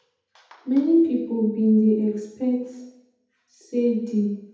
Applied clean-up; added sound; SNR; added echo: none; none; none; reverberation time 0.8 s.